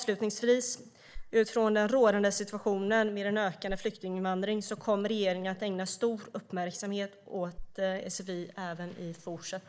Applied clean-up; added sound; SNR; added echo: neural mask model Resemble Enhance denoiser.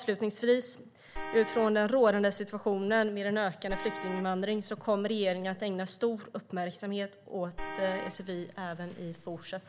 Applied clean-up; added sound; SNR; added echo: none; Vehicle horn, car horn, honking; 12 dB; none.